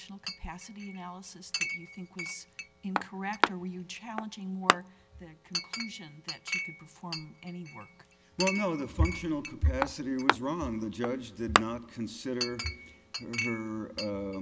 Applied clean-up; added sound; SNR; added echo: none; Chink, clink; 1 dB; none.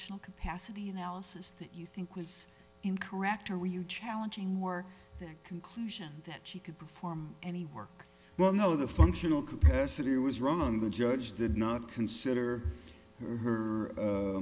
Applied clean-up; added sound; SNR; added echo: none; none; none; none.